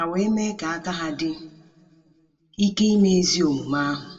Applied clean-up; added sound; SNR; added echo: none; none; none; reverberation time 1.1 s.